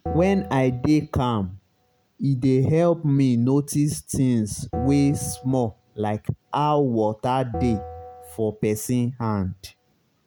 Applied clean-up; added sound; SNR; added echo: none; Bell; 14 dB; none.